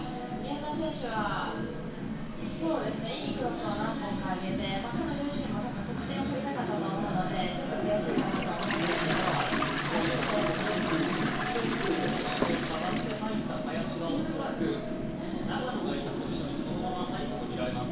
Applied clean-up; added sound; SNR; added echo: none; Toilet flush; 7 dB; reverberation time 0.6 s.